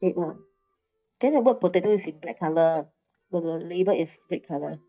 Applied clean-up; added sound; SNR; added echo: neural mask model DeepFilterNet 3.